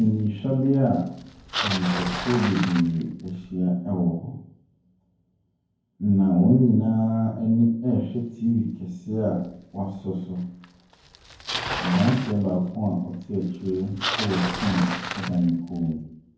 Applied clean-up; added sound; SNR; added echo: none; Bicycle; 11 dB; reverberation time 0.9 s.